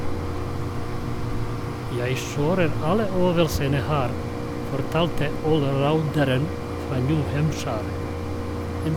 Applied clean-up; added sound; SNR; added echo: none; Mechanisms; 2 dB; none.